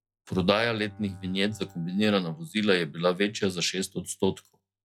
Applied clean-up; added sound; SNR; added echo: classical method log-MMSE.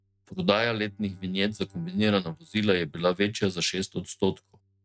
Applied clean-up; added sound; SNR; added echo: neural mask model RNNoise.